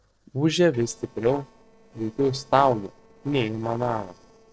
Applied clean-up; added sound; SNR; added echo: neural separator model SepFormer DNS4.